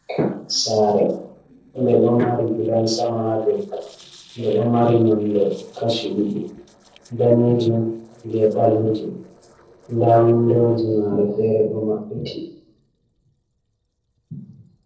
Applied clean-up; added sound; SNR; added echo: neural separator model SepFormer DNS4.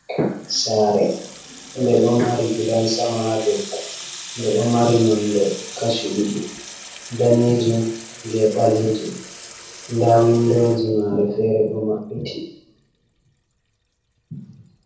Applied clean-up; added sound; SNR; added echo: none; Sink (filling or washing) / Water tap, faucet; 17 dB; reverberation time 0.6 s.